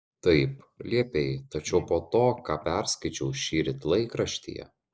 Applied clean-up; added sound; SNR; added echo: neural mask model Resemble Enhance denoiser.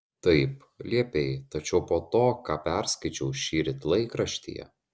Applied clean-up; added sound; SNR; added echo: none; none; none; none.